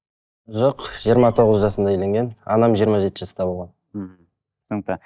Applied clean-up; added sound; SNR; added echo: neural mask model DeepFilterNet 3.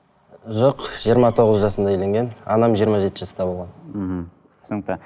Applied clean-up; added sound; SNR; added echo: neural mask model Resemble Enhance denoiser.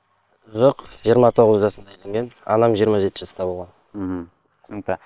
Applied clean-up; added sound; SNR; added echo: neural separator model SepFormer WHAM!.